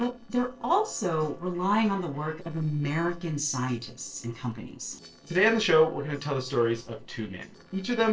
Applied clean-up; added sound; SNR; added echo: neural separator model SepFormer DNS4.